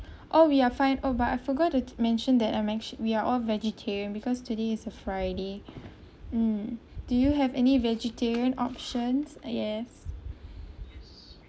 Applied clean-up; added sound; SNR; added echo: none; none; none; none.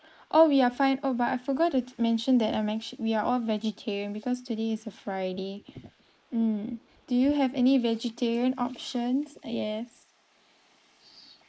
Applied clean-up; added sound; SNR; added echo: neural mask model Resemble Enhance denoiser.